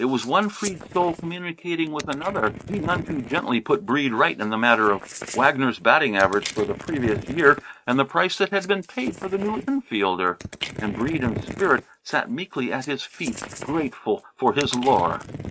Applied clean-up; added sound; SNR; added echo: neural mask model RNNoise.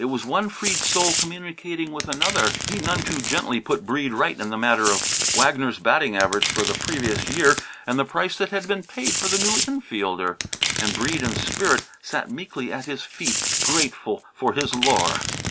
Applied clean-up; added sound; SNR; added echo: none; Domestic sounds, home sounds; 2 dB; none.